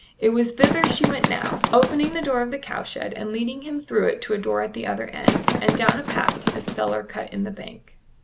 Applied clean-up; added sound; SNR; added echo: none; Run; -2 dB; none.